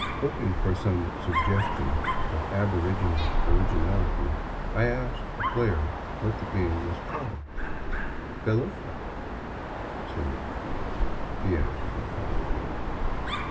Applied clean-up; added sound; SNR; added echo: none; Dog; -2 dB; reverberation time 0.4 s.